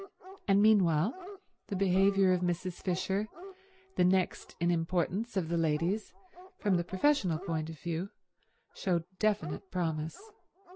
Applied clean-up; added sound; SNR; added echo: none; Dog; 19 dB; none.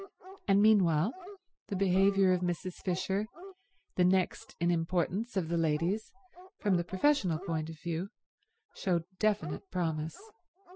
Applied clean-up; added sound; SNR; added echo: classical method spectral subtraction.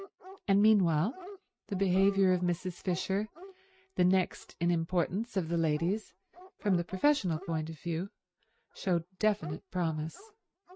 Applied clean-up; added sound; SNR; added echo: neural mask model RNNoise.